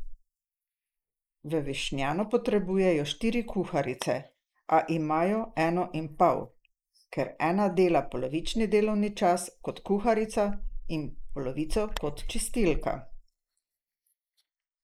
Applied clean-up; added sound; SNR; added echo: neural mask model Resemble Enhance denoiser.